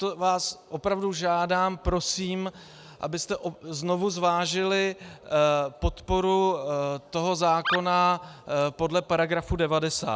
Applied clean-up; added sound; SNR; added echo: none; Animal; 7 dB; none.